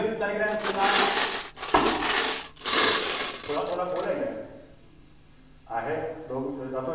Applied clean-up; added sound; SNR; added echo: none; Glass; -4 dB; reverberation time 0.9 s.